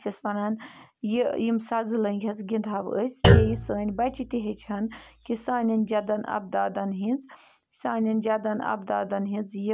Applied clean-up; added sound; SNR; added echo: none; Thump, thud; -1 dB; none.